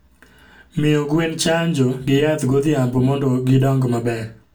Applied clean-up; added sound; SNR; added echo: none; none; none; reverberation time 0.2 s.